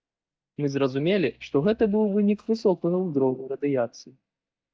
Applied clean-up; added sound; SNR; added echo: neural mask model DeepFilterNet 3.